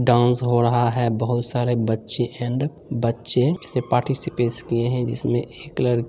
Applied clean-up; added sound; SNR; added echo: none; none; none; none.